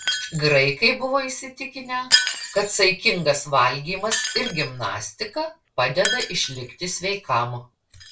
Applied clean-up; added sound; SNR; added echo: none; Shatter; 6 dB; reverberation time 0.2 s.